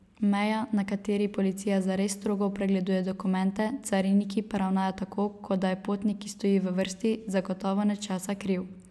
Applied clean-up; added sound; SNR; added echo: none; none; none; none.